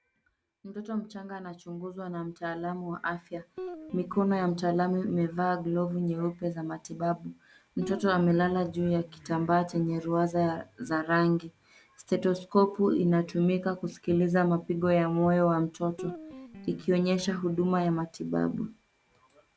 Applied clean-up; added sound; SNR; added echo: none; Guitar; 16 dB; none.